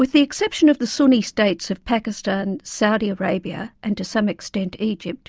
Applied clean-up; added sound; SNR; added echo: none; none; none; none.